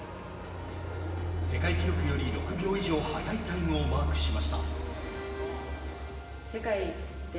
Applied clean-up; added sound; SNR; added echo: none; Fixed-wing aircraft, airplane; 0 dB; reverberation time 1.3 s.